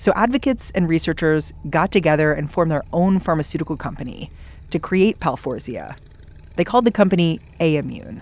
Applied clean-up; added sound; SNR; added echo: none; Motorcycle; 19 dB; none.